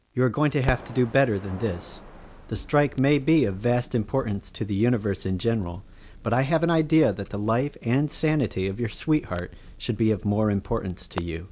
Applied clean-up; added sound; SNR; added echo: none; Engine + Crackle; 17 dB; none.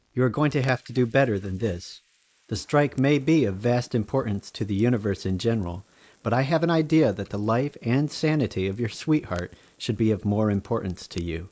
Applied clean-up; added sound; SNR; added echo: neural mask model Resemble Enhance denoiser.